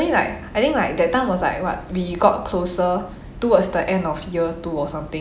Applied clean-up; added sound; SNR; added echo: none; none; none; none.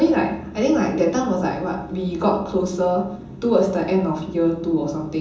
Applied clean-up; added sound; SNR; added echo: none; none; none; reverberation time 0.6 s.